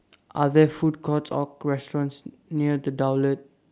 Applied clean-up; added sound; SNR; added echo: none; none; none; none.